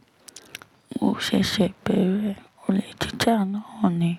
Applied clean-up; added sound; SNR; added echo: none; none; none; none.